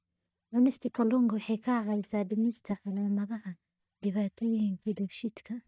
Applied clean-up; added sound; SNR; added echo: neural mask model DeepFilterNet 3.